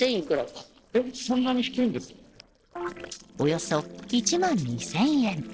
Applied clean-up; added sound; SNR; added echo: neural separator model SepFormer DNS4.